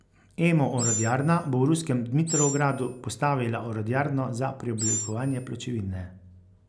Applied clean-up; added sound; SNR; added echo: none; Animal; 8 dB; none.